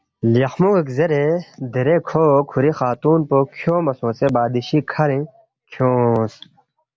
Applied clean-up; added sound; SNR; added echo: none; none; none; none.